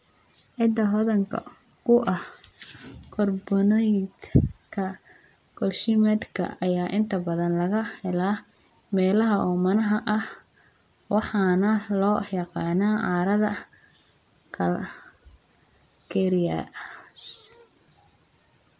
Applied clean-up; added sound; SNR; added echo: none; none; none; none.